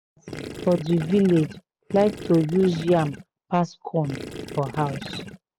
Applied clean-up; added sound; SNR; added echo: none; Gurgling / Liquid; 12 dB; none.